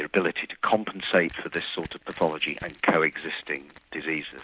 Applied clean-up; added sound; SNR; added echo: none; Crushing; 20 dB; none.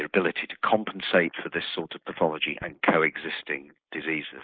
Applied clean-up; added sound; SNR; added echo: neural mask model Resemble Enhance denoiser.